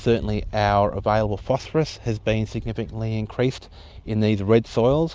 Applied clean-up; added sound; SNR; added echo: none; none; none; none.